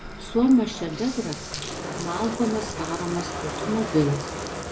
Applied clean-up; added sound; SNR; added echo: none; Bathtub (filling or washing); 7 dB; none.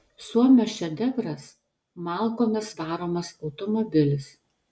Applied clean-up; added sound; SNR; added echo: none; none; none; none.